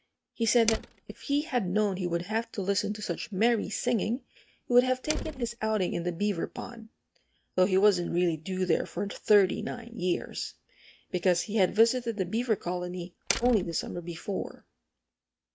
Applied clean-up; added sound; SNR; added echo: neural mask model RNNoise.